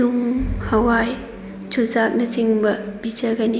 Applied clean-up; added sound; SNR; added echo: none; none; none; none.